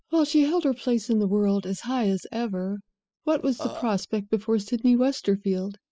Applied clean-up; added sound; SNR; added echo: classical method spectral subtraction.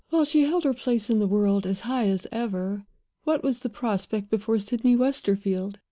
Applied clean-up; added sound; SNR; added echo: none; none; none; none.